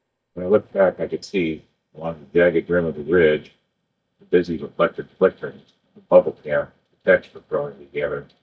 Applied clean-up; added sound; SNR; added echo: neural mask model DeepFilterNet 3.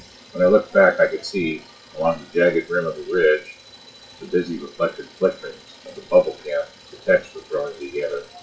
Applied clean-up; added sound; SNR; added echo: classical method WPE with log-MMSE.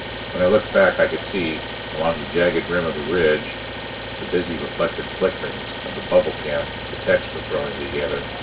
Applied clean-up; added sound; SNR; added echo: none; Idling; 6 dB; reverberation time 0.2 s.